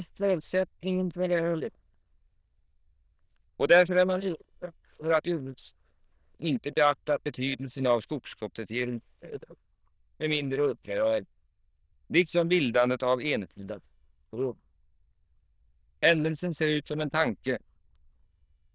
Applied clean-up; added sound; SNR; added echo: neural diffusion model UNIVERSE++.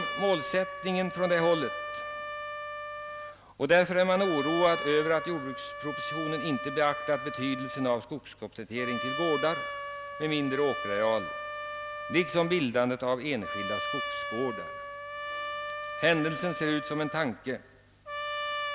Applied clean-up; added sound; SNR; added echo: none; Trumpet; 6 dB; none.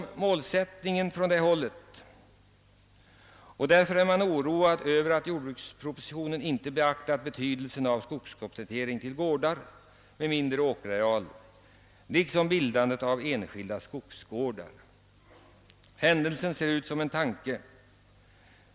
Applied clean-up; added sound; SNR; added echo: none; none; none; none.